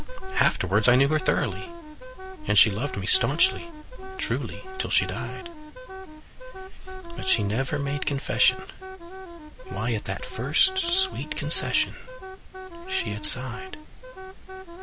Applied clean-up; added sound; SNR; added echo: none; Wind instrument, woodwind instrument; 13 dB; none.